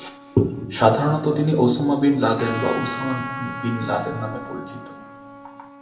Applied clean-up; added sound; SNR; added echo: none; Trumpet; 13 dB; reverberation time 2.0 s.